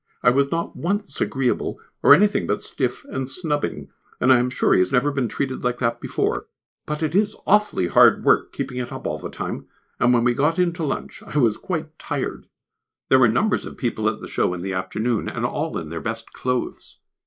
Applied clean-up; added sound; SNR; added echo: neural mask model Resemble Enhance denoiser.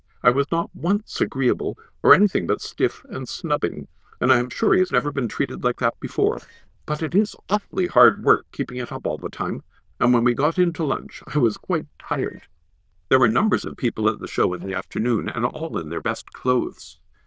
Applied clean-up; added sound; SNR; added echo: neural diffusion model UNIVERSE++.